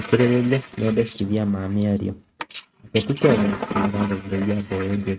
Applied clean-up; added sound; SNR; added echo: neural mask model RNNoise.